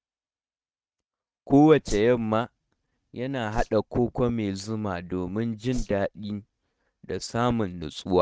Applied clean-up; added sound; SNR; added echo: neural mask model RNNoise.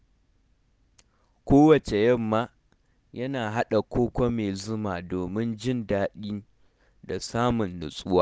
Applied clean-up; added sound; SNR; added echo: none; none; none; none.